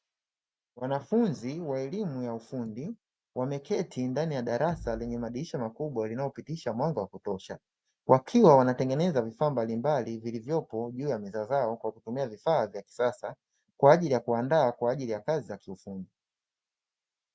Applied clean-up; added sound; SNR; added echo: none; Bass drum; 18 dB; none.